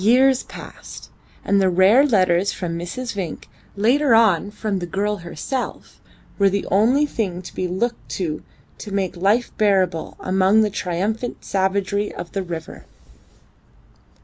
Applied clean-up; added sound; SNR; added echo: none; none; none; none.